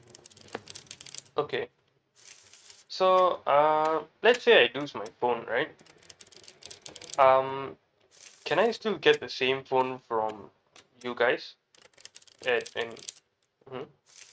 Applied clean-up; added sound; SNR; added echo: neural mask model RNNoise.